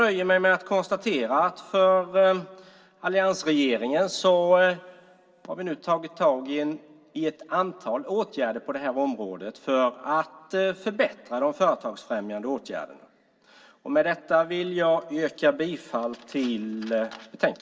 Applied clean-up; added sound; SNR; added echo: none; none; none; reverberation time 0.3 s.